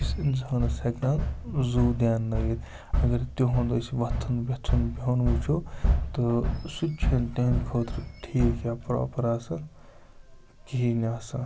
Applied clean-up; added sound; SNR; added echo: none; none; none; none.